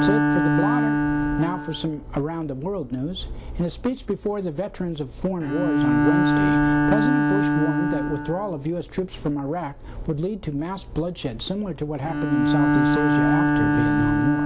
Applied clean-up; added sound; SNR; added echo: none; Bowed string instrument; -4 dB; none.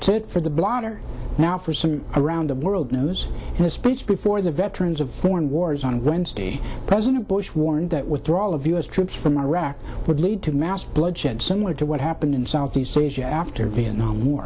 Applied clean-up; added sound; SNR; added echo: none; none; none; none.